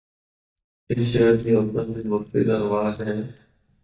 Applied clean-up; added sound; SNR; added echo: neural mask model DeepFilterNet 3.